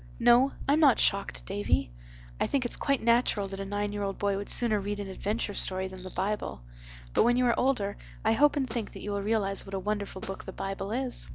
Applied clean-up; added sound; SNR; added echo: none; Snare drum; 16 dB; none.